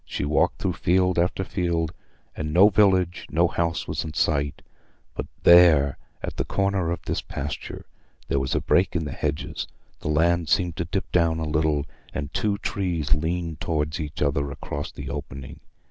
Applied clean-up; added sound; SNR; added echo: none; none; none; none.